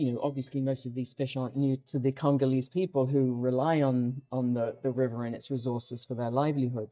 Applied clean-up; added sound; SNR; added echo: neural mask model DeepFilterNet 3.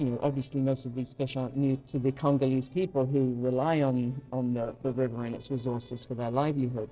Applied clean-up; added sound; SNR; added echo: neural separator model SepFormer DNS4.